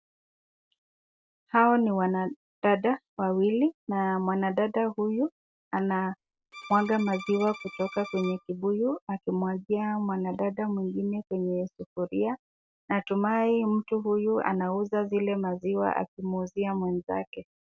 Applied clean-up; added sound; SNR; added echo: none; Bowed string instrument; 16 dB; none.